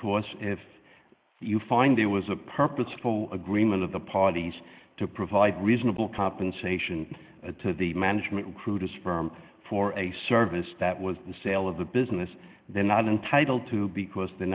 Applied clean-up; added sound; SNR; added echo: neural mask model Resemble Enhance denoiser.